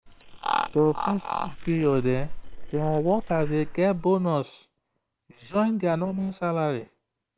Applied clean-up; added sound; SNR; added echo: neural separator model SepFormer WHAM!.